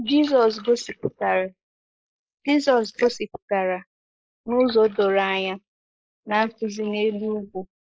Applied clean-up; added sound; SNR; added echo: neural mask model Resemble Enhance denoiser.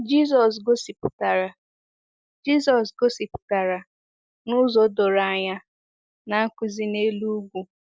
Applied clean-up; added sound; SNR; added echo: none; none; none; none.